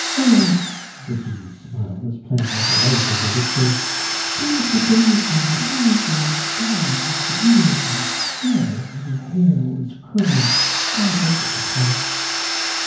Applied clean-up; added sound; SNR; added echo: none; Domestic sounds, home sounds; 3 dB; reverberation time 0.9 s.